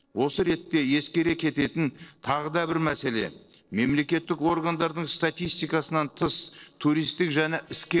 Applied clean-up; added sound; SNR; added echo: neural separator model SepFormer DNS4.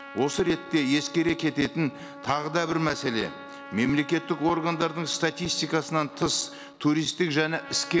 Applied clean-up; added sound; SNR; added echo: none; Trumpet; 17 dB; none.